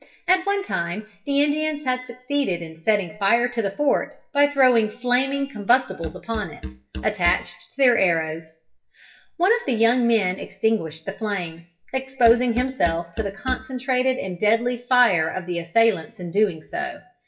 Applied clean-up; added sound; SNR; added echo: classical method WPE with log-MMSE.